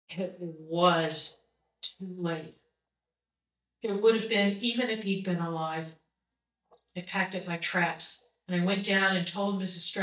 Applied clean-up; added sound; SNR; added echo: neural mask model DeepFilterNet 3.